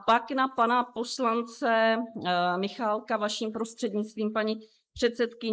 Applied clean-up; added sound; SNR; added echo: neural mask model Resemble Enhance denoiser.